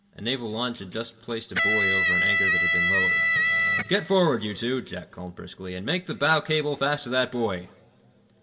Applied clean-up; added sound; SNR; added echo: none; Electric guitar; -5 dB; reverberation time 1.5 s.